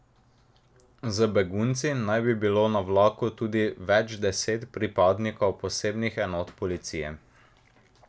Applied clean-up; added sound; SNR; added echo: none; none; none; none.